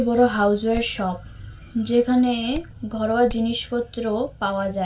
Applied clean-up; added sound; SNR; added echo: none; Hammer; 13 dB; reverberation time 0.2 s.